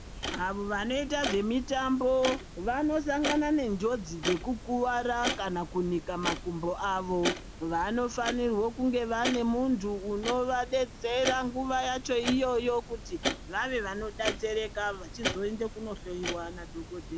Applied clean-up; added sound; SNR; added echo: none; Clock; 8 dB; none.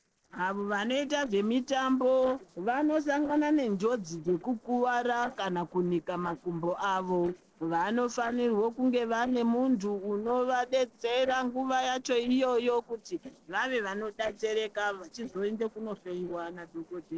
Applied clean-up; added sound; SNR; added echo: neural separator model SepFormer DNS4.